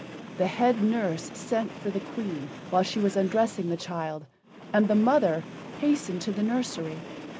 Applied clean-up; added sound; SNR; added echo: none; Train; 13 dB; none.